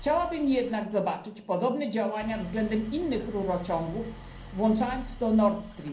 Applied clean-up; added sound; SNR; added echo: none; Idling; 16 dB; reverberation time 0.6 s.